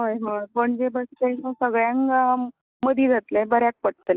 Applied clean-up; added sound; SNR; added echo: neural mask model DeepFilterNet 3.